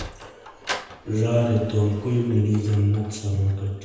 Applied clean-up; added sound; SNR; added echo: none; Sliding door; 16 dB; reverberation time 1.1 s.